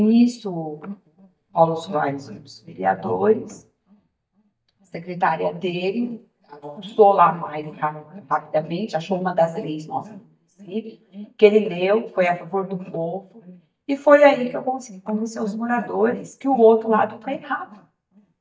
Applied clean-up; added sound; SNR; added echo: neural mask model DeepFilterNet 3.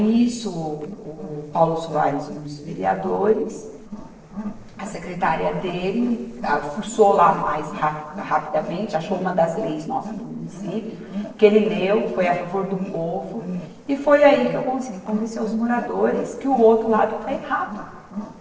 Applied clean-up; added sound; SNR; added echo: neural separator model SepFormer DNS4.